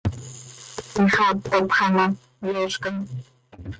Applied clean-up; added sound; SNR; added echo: neural mask model RNNoise.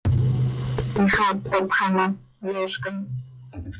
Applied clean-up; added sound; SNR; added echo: classical method log-MMSE.